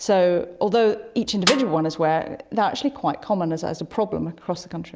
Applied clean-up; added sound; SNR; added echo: none; Snare drum; 7 dB; none.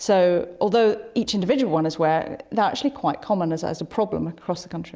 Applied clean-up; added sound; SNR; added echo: none; none; none; none.